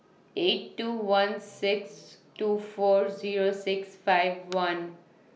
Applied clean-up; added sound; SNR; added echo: none; none; none; none.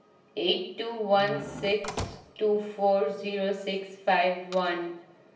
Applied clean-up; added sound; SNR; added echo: none; Squeak / Slam / Wood; 11 dB; reverberation time 0.7 s.